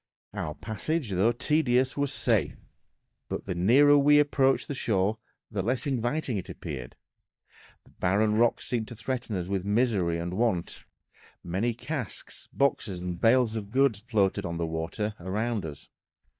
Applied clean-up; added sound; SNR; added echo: neural mask model DeepFilterNet 3.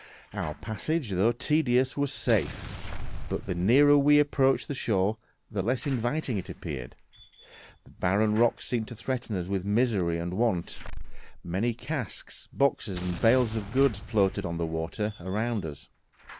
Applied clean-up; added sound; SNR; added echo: none; Slam / Alarm + Explosion; 13 dB; none.